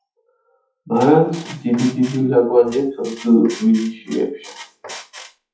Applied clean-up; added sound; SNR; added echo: classical method WPE with log-MMSE.